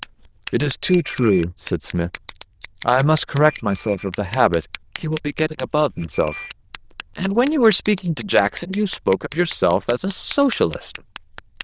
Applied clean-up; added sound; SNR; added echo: neural diffusion model UNIVERSE++.